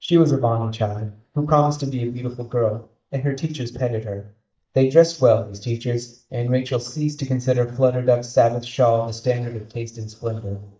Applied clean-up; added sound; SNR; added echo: neural mask model DeepFilterNet 3.